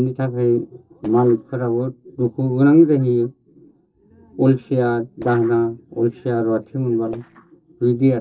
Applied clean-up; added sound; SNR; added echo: neural separator model SepFormer DNS4.